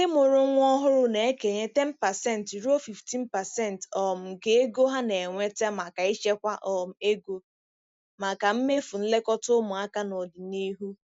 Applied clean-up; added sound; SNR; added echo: none; none; none; none.